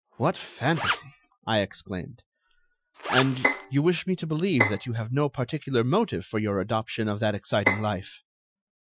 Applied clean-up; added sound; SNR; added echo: classical method Wiener filter.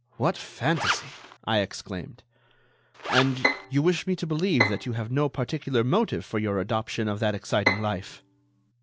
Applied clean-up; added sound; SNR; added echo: none; Bowed string instrument + Zipper (clothing); 3 dB; none.